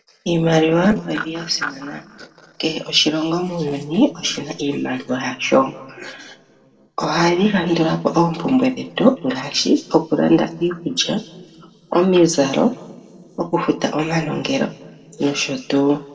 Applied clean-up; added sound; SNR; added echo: neural separator model SepFormer DNS4.